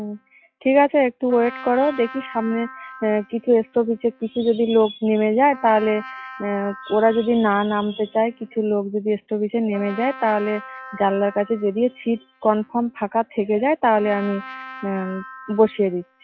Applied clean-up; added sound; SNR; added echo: classical method log-MMSE.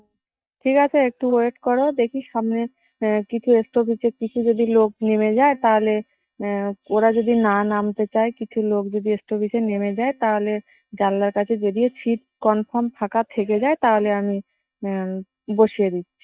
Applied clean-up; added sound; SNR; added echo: neural mask model DeepFilterNet 3.